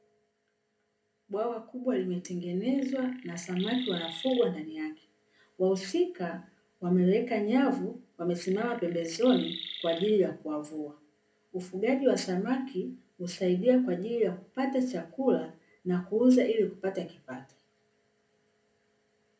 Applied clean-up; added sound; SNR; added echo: none; Chirp, tweet; 13 dB; reverberation time 0.3 s.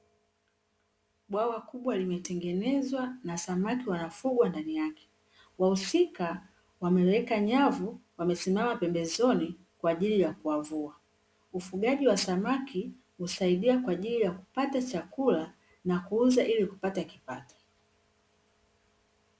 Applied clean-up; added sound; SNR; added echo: none; none; none; none.